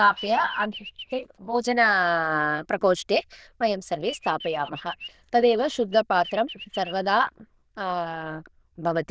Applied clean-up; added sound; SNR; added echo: neural diffusion model UNIVERSE++.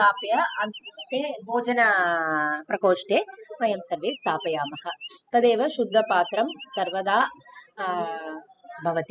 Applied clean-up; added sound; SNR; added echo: classical method spectral subtraction.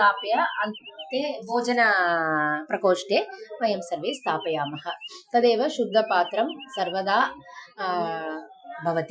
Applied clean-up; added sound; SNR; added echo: classical method Wiener filter.